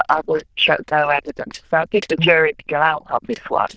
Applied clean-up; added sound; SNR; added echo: neural diffusion model UNIVERSE++.